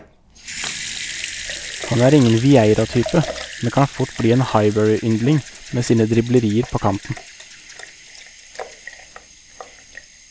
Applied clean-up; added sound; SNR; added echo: none; Sink (filling or washing) / Water tap, faucet / Liquid; 13 dB; none.